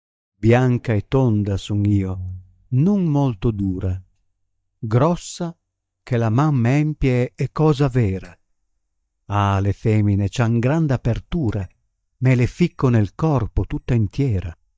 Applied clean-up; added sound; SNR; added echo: neural mask model DeepFilterNet 3.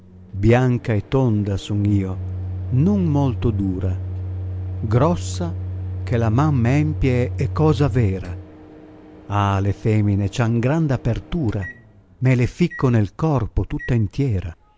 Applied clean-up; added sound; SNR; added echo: none; Microwave oven; 9 dB; none.